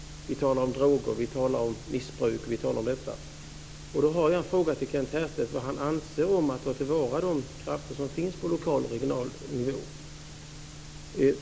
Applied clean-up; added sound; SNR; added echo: none; none; none; none.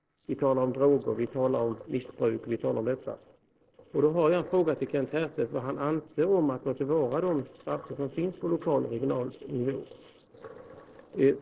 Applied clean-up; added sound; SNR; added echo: neural separator model SepFormer DNS4.